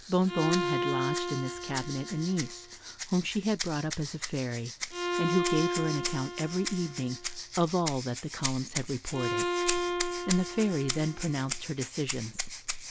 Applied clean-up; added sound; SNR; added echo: none; Bowed string instrument + Rattle (instrument); 2 dB; none.